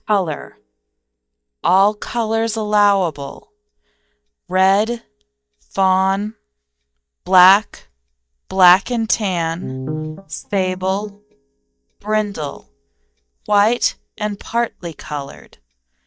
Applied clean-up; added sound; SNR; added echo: neural mask model DeepFilterNet 3.